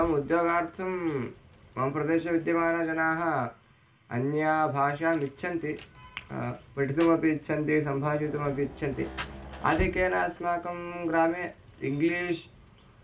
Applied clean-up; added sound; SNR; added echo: none; Rain; 17 dB; reverberation time 0.2 s.